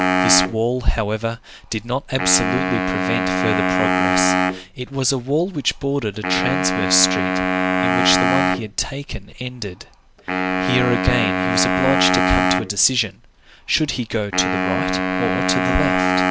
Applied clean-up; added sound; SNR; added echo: none; Wind instrument, woodwind instrument; -2 dB; none.